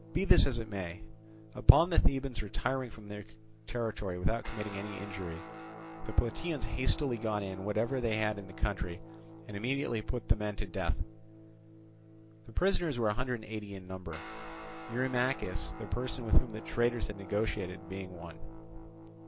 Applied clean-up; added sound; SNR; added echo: none; Guitar; 17 dB; none.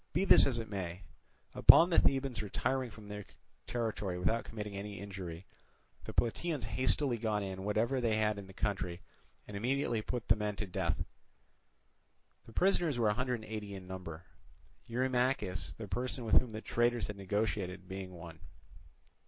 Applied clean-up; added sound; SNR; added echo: none; none; none; none.